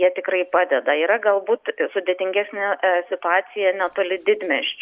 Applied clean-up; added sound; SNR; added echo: none; none; none; none.